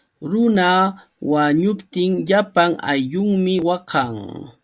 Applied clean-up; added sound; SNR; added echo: none; none; none; none.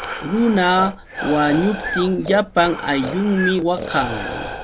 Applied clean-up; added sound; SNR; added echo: none; Breathing + Breathing; 9 dB; none.